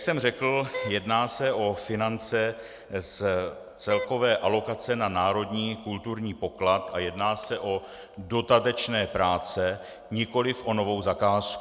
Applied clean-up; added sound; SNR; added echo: none; Wind instrument, woodwind instrument; 10 dB; none.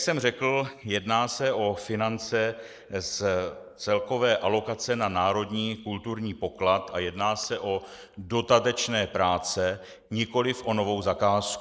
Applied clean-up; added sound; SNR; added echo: neural mask model Resemble Enhance denoiser.